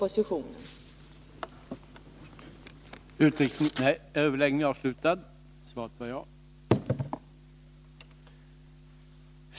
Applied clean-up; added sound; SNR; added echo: none; none; none; none.